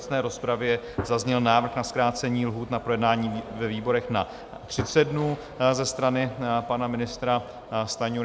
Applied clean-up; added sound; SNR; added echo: none; Gunshot, gunfire; 15 dB; none.